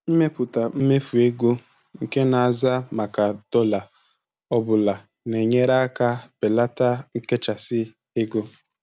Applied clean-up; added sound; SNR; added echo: none; none; none; none.